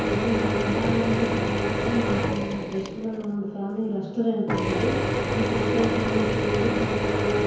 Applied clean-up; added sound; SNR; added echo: none; Drill / Mechanisms; -1 dB; reverberation time 1.0 s.